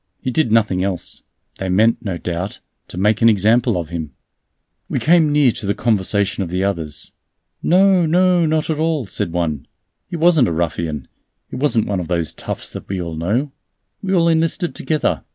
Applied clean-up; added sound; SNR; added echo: none; none; none; none.